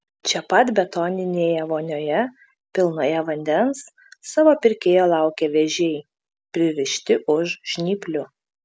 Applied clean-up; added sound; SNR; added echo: none; none; none; none.